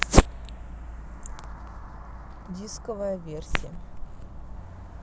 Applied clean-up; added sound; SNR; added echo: none; none; none; none.